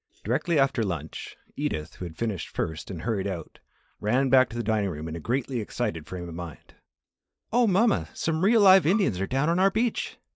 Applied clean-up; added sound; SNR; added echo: neural mask model Resemble Enhance denoiser.